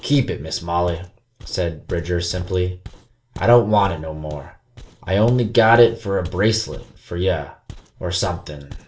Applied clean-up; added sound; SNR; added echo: none; Walk, footsteps; 19 dB; reverberation time 0.2 s.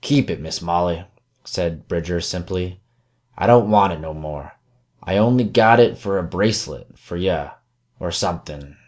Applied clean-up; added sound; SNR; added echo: none; none; none; none.